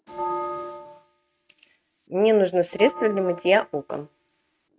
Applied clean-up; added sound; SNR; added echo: neural mask model RNNoise.